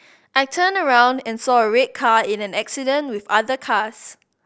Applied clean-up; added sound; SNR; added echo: none; none; none; none.